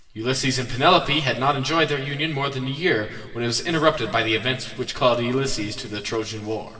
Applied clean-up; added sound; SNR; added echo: none; none; none; reverberation time 2.3 s.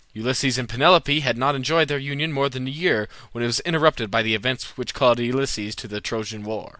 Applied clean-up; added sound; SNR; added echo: none; none; none; none.